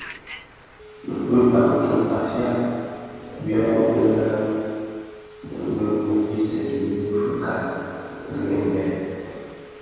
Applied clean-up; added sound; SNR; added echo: none; Telephone; 19 dB; reverberation time 2.2 s.